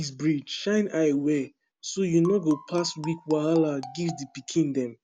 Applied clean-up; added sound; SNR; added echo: none; Marimba, xylophone; 17 dB; none.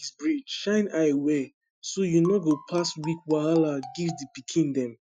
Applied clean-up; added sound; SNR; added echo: classical method Wiener filter.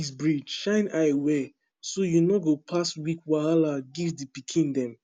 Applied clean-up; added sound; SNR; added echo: none; none; none; none.